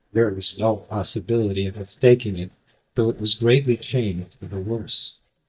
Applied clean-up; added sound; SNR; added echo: neural mask model DeepFilterNet 3.